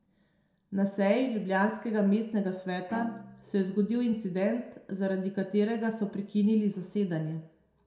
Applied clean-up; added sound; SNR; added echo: none; Bowed string instrument; 19 dB; reverberation time 0.5 s.